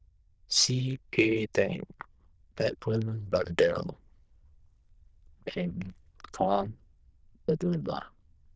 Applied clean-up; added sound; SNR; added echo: neural diffusion model UNIVERSE++.